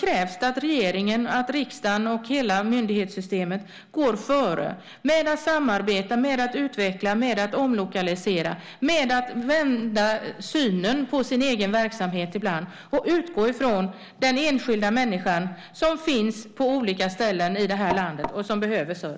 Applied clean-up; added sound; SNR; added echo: none; none; none; none.